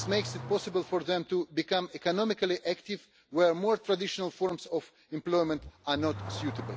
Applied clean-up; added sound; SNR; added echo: none; Accelerating, revving, vroom / Car; 14 dB; none.